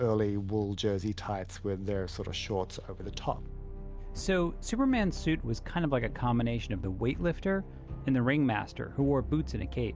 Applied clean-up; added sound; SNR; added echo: none; none; none; none.